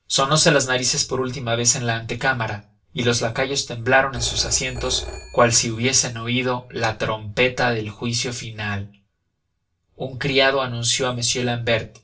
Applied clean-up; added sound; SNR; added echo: none; Telephone; 14 dB; reverberation time 0.2 s.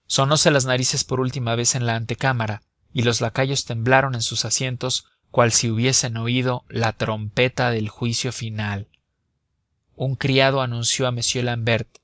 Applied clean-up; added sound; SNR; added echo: none; none; none; none.